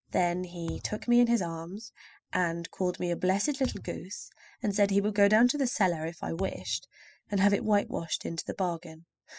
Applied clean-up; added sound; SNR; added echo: classical method spectral subtraction.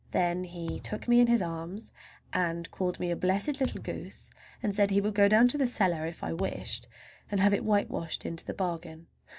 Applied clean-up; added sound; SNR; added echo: none; Thump, thud; 17 dB; none.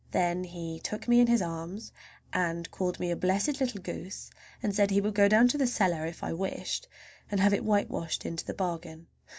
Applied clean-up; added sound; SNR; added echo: none; none; none; none.